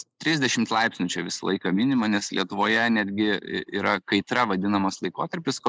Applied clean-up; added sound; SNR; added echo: neural mask model Resemble Enhance denoiser.